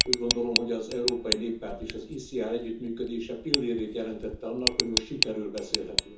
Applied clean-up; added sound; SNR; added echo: none; Tick; 0 dB; reverberation time 0.6 s.